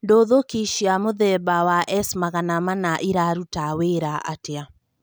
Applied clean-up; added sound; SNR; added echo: none; none; none; none.